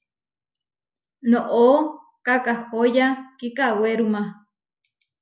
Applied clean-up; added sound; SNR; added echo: none; none; none; none.